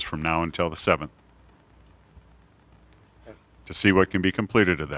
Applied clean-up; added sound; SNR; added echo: none; none; none; none.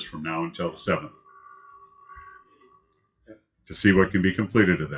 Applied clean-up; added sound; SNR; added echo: classical method WPE with log-MMSE.